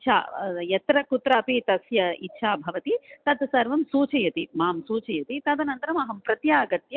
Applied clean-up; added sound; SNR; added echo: none; none; none; none.